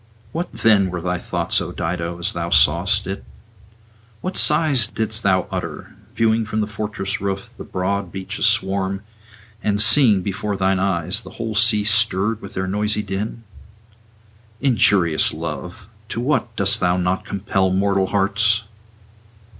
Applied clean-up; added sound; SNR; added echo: none; none; none; none.